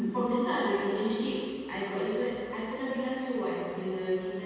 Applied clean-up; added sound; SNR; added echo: none; none; none; reverberation time 2.1 s.